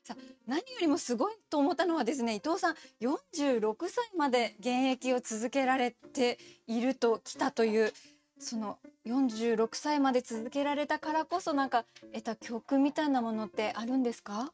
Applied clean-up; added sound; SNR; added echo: neural mask model RNNoise.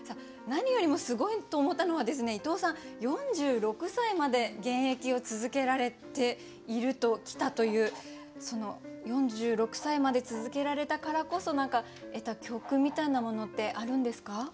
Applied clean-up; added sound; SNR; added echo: none; Bird / Fowl; 18 dB; none.